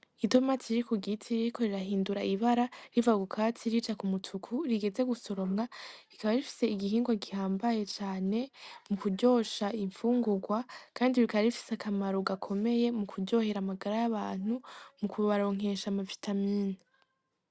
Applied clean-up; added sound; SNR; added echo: none; none; none; none.